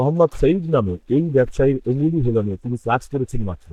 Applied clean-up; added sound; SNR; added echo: neural mask model DeepFilterNet 3.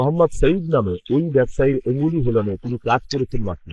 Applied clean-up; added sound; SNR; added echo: neural mask model Resemble Enhance denoiser.